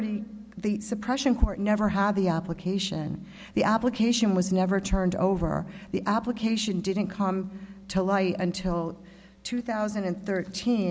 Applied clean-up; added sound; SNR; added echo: none; none; none; none.